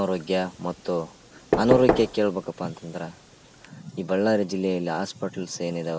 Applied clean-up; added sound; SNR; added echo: none; Knock / Wood; 4 dB; none.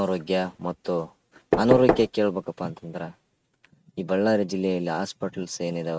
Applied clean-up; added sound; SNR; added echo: neural mask model RNNoise.